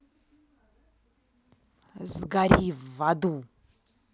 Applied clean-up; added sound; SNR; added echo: none; none; none; none.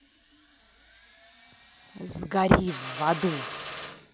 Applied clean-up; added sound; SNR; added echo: none; Drill; 11 dB; none.